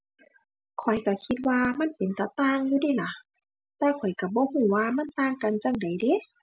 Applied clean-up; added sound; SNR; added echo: none; none; none; none.